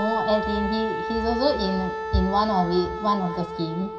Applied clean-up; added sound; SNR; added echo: none; Wind instrument, woodwind instrument; 5 dB; reverberation time 2.0 s.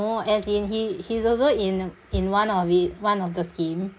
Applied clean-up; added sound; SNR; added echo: none; none; none; none.